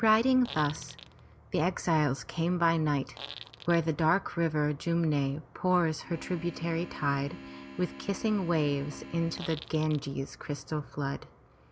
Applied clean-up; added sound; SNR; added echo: none; Fart + Organ; 16 dB; none.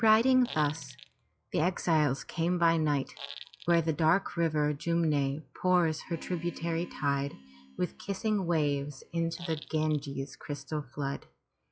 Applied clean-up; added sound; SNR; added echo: classical method log-MMSE.